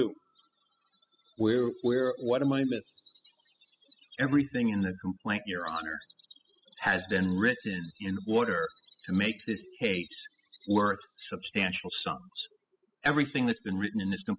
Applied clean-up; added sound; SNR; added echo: classical method spectral subtraction.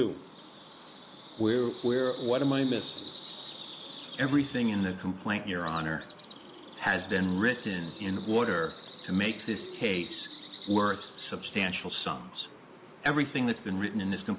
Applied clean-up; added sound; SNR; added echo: none; Bird vocalization, bird call, bird song; 15 dB; none.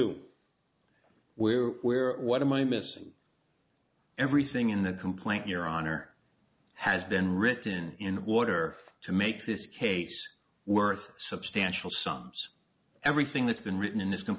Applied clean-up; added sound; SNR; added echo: none; none; none; none.